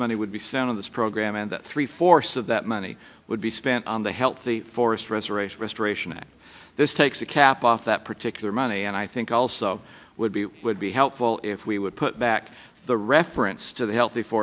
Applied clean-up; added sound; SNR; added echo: none; none; none; none.